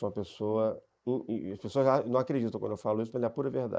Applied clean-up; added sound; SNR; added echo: neural mask model Resemble Enhance denoiser.